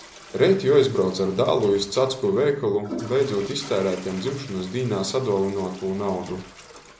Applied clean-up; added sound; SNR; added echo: none; Toilet flush; 18 dB; none.